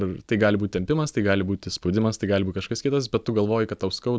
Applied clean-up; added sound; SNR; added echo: none; none; none; none.